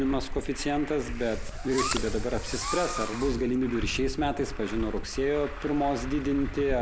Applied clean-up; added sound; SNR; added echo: none; Fireworks + Truck; 5 dB; none.